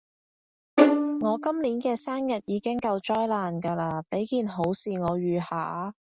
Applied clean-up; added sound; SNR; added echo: none; Bowed string instrument; -2 dB; none.